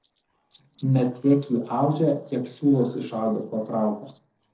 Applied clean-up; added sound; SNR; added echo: neural separator model SepFormer DNS4.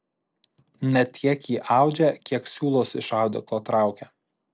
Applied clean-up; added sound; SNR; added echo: none; none; none; none.